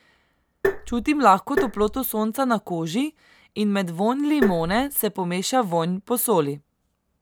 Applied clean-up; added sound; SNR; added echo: none; Tap; 4 dB; none.